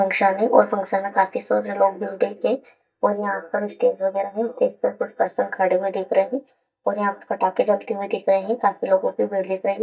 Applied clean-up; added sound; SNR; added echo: neural mask model DeepFilterNet 3.